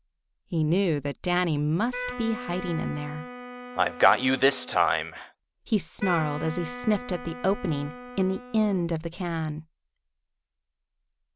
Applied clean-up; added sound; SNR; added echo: none; Wind instrument, woodwind instrument; 11 dB; none.